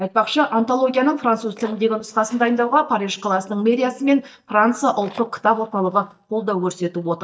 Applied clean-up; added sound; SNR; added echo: neural mask model DeepFilterNet 3.